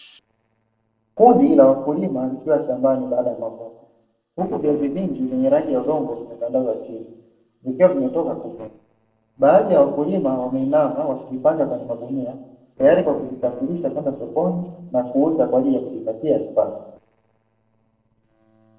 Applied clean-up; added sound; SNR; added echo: neural separator model SepFormer DNS4.